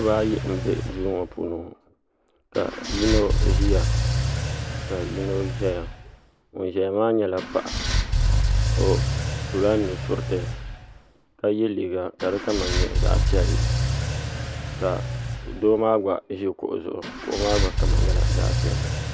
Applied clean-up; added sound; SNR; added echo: none; Engine / Car; -2 dB; none.